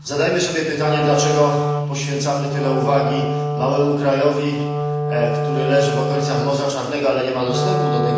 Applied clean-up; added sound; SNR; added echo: none; Wind instrument, woodwind instrument; 2 dB; reverberation time 1.1 s.